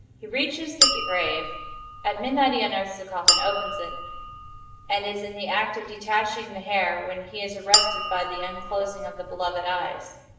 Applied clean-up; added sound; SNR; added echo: none; Chink, clink; -2 dB; reverberation time 0.9 s.